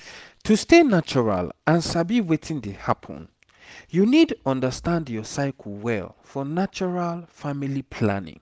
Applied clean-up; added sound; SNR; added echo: none; none; none; none.